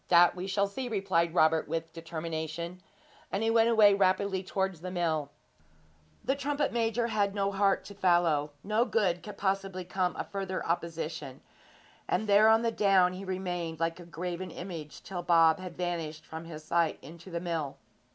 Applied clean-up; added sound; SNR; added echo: none; none; none; none.